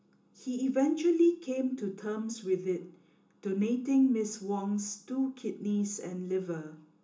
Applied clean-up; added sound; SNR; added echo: none; none; none; reverberation time 0.2 s.